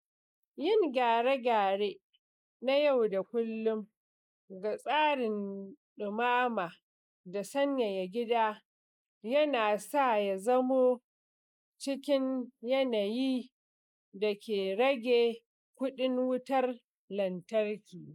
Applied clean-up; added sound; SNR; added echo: neural mask model Resemble Enhance denoiser.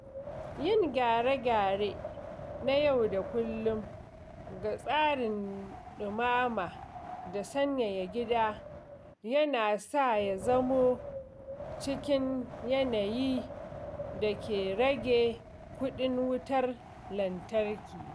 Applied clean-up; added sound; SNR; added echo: none; Wind; 12 dB; none.